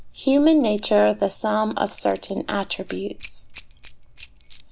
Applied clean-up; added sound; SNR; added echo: none; Keys jangling; 14 dB; none.